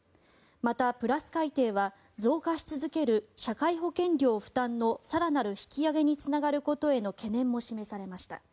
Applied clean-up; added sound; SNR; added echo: none; none; none; none.